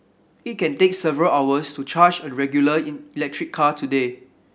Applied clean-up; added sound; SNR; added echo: none; none; none; none.